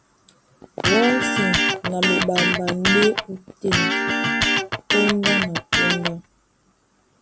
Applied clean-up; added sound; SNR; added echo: none; Electric guitar; -3 dB; none.